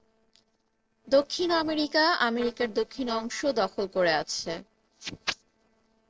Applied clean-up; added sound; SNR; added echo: neural separator model SepFormer DNS4.